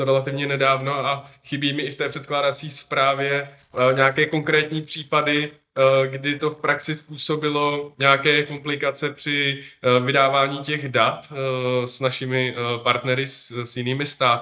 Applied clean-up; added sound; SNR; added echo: neural mask model DeepFilterNet 3.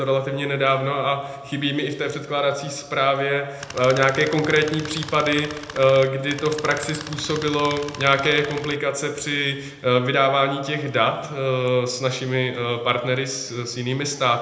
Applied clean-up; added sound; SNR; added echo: none; Tools; 13 dB; reverberation time 0.7 s.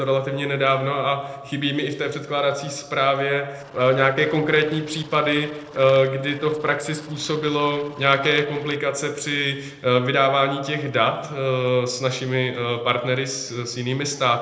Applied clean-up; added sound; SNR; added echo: neural separator model SepFormer DNS4.